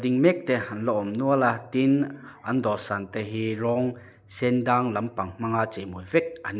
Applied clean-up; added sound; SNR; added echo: none; none; none; none.